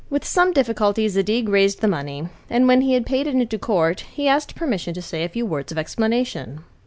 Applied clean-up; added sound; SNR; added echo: none; none; none; none.